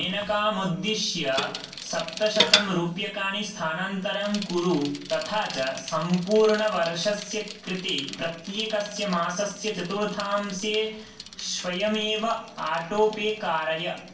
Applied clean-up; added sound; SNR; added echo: none; Bicycle; 8 dB; reverberation time 0.2 s.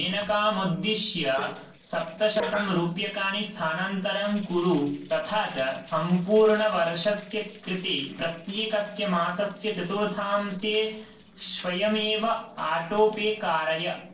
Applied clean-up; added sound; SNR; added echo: neural separator model SepFormer DNS4.